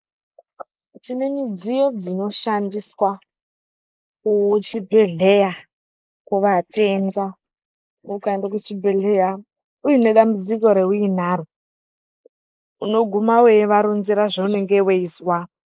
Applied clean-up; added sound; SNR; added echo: neural mask model Resemble Enhance denoiser.